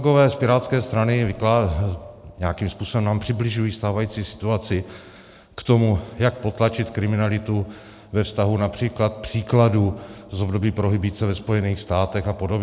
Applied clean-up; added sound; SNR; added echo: none; none; none; none.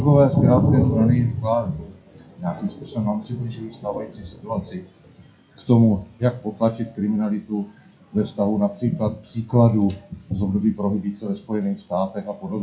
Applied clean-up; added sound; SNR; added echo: classical method WPE with log-MMSE.